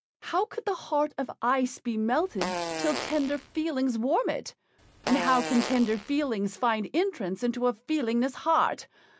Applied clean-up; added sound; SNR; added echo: none; Fart; 7 dB; none.